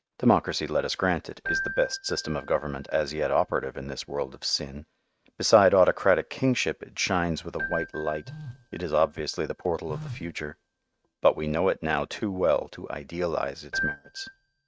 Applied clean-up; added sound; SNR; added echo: neural mask model RNNoise.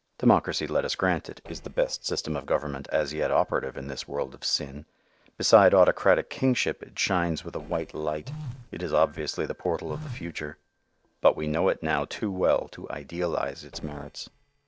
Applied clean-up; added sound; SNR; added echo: neural separator model SepFormer DNS4.